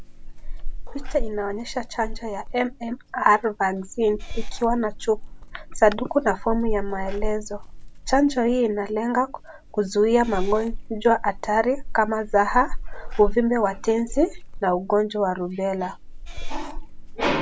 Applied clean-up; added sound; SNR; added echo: none; Meow / Purr; 5 dB; none.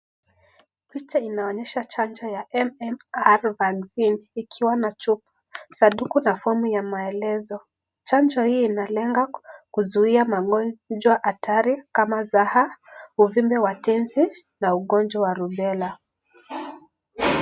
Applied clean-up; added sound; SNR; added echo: none; none; none; none.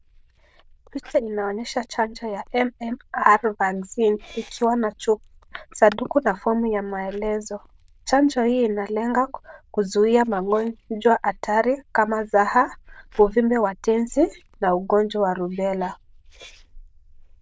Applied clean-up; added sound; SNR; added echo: neural diffusion model UNIVERSE++.